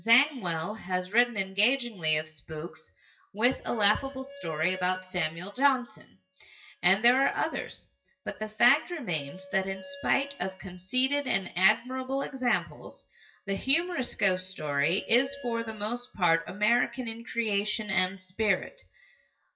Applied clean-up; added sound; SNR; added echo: classical method WPE with log-MMSE.